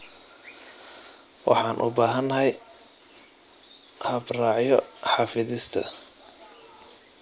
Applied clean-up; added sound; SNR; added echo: none; none; none; none.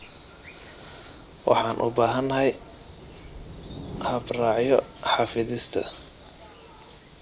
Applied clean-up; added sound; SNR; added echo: none; Thunder / Rain + Cutlery, silverware; 16 dB; none.